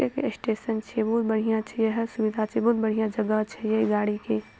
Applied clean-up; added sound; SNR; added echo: none; none; none; none.